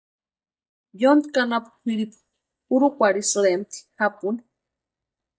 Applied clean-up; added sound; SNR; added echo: neural mask model DeepFilterNet 3.